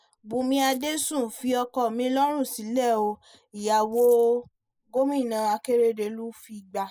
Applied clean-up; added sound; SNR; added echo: neural mask model Resemble Enhance denoiser.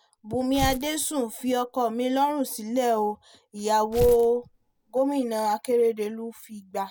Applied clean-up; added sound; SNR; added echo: none; Tearing; 12 dB; none.